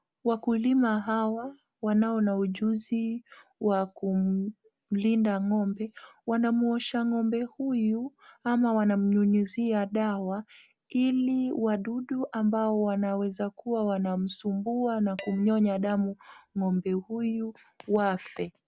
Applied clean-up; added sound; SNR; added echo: none; Dishes, pots, and pans; 19 dB; none.